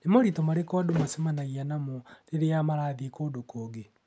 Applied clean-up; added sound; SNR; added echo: none; Thump, thud; 14 dB; none.